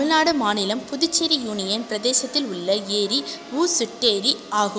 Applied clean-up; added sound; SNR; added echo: none; none; none; none.